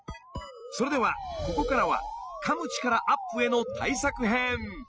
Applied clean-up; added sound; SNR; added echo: classical method spectral subtraction.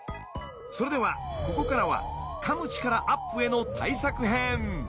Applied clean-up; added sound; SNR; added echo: none; Motor vehicle (road) / Siren; 8 dB; none.